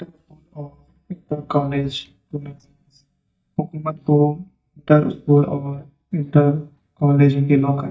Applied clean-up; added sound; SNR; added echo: neural mask model DeepFilterNet 3.